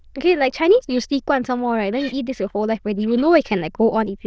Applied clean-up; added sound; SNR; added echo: neural diffusion model UNIVERSE++.